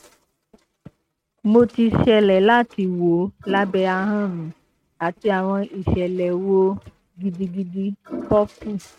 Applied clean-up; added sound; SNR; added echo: neural mask model RNNoise.